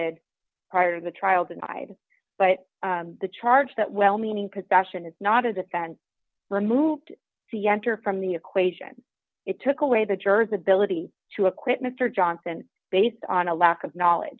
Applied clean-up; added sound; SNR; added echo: none; none; none; none.